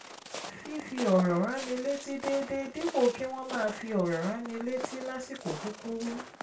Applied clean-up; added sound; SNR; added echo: none; Walk, footsteps; 11 dB; reverberation time 0.2 s.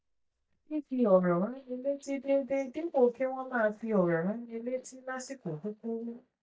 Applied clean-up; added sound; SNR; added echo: neural mask model DeepFilterNet 3.